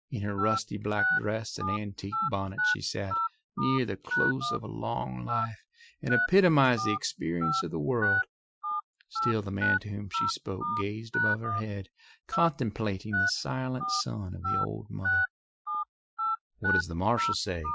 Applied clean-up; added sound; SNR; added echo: classical method Wiener filter.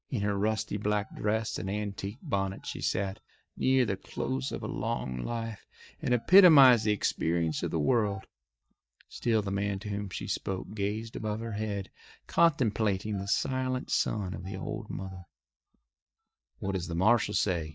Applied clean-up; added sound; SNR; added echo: neural mask model DeepFilterNet 3.